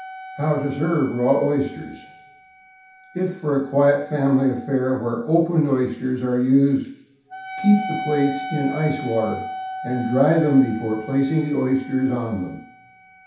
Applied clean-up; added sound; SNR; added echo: none; Wind instrument, woodwind instrument; 14 dB; reverberation time 0.7 s.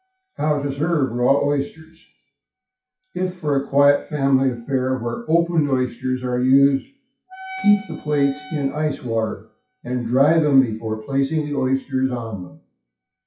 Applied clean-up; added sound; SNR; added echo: classical method WPE with log-MMSE.